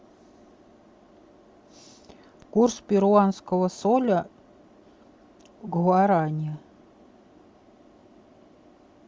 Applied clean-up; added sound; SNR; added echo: none; none; none; none.